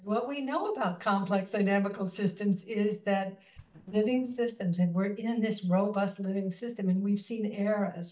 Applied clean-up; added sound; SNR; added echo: neural mask model DeepFilterNet 3.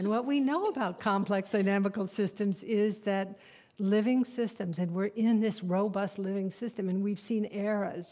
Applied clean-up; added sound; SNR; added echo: none; none; none; none.